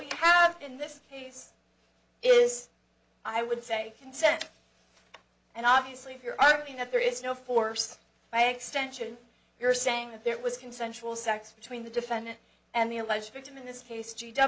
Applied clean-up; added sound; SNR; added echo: none; none; none; none.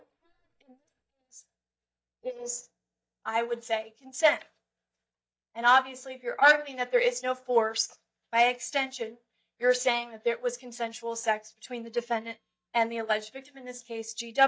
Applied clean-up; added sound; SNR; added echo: neural mask model DeepFilterNet 3.